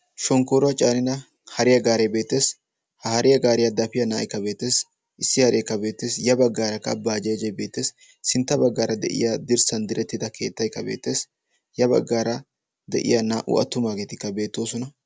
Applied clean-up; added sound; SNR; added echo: none; none; none; none.